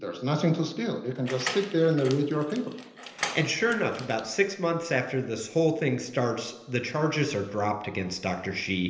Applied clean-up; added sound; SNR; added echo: none; Door; 11 dB; reverberation time 0.8 s.